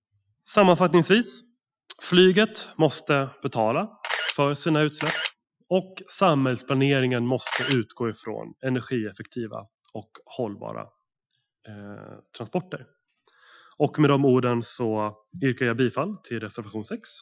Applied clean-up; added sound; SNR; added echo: classical method Wiener filter.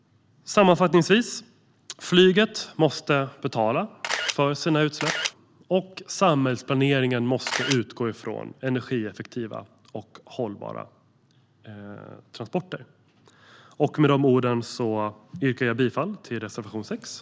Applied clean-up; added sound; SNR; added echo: none; Camera; 2 dB; none.